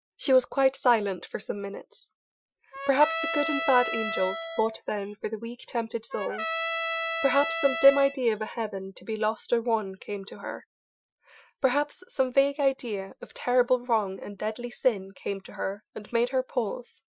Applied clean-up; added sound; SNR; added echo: classical method Wiener filter.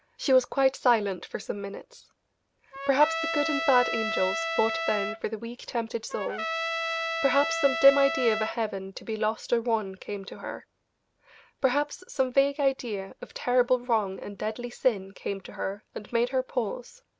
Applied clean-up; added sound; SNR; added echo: none; Trumpet; 4 dB; none.